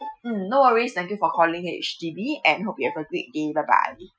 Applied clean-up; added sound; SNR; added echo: classical method Wiener filter.